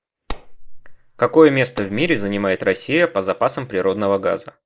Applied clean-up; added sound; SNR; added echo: neural mask model Resemble Enhance denoiser.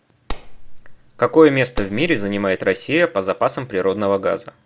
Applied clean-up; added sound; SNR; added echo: none; Clapping; 10 dB; none.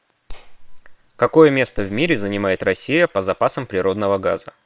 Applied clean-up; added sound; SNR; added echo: neural separator model SepFormer WHAM!.